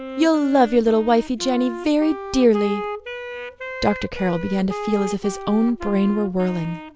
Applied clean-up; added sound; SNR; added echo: none; Wind instrument, woodwind instrument; 11 dB; none.